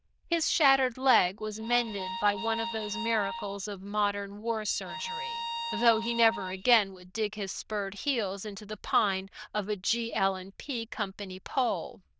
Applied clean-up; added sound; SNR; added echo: neural diffusion model UNIVERSE++.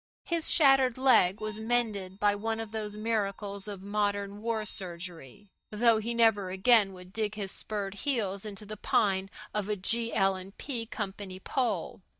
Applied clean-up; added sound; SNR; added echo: neural mask model DeepFilterNet 3.